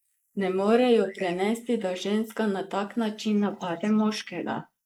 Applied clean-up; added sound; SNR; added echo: neural mask model Resemble Enhance denoiser.